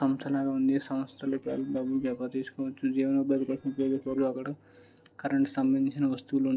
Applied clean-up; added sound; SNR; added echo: neural separator model SepFormer DNS4.